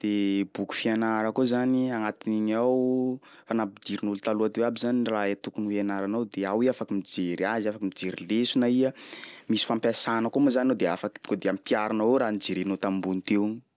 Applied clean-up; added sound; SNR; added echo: none; none; none; none.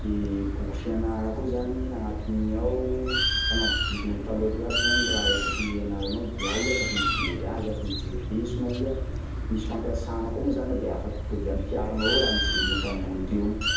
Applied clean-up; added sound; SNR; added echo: none; Bird; -2 dB; reverberation time 0.7 s.